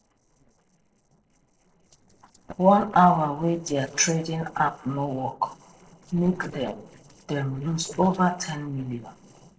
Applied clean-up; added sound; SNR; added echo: neural separator model SepFormer DNS4.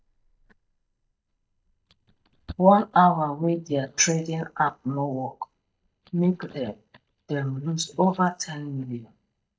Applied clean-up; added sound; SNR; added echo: neural mask model DeepFilterNet 3.